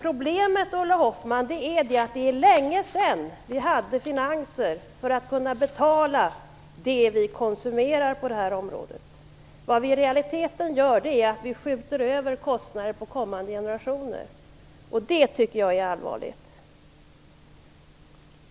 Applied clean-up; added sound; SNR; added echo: none; none; none; none.